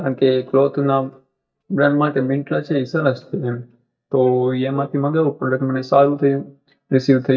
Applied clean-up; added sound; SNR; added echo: neural mask model DeepFilterNet 3.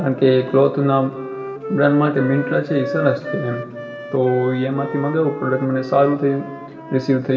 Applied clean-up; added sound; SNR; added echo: none; Wind instrument, woodwind instrument; 11 dB; reverberation time 2.5 s.